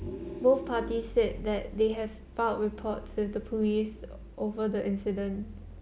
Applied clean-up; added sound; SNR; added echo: none; Vehicle; 12 dB; none.